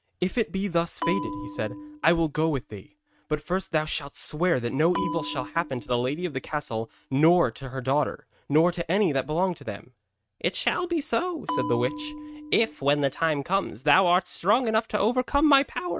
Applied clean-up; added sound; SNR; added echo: neural mask model RNNoise.